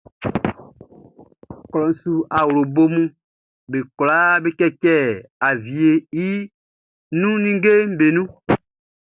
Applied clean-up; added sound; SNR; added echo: none; none; none; none.